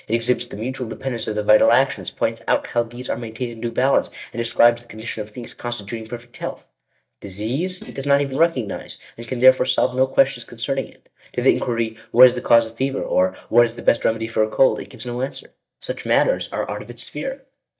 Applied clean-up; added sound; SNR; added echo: neural mask model DeepFilterNet 3.